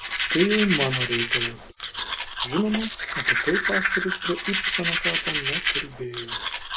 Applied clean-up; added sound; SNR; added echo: none; Domestic sounds, home sounds; -2 dB; none.